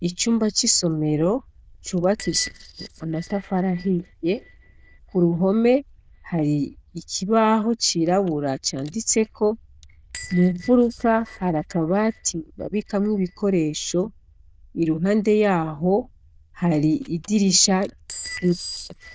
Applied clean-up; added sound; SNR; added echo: neural diffusion model UNIVERSE++.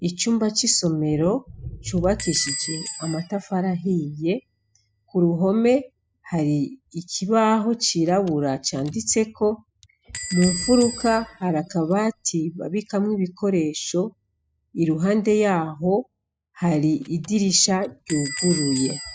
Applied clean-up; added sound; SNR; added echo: classical method spectral subtraction.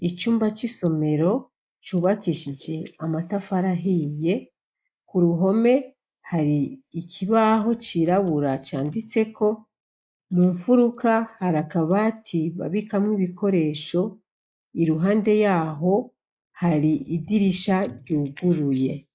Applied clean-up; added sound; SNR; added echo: neural mask model Resemble Enhance denoiser.